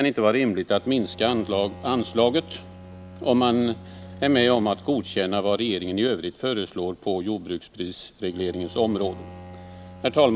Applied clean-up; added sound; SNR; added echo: none; Bowed string instrument; 19 dB; none.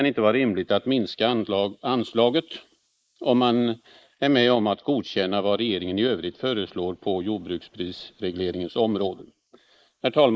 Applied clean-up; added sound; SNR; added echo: neural mask model Resemble Enhance denoiser.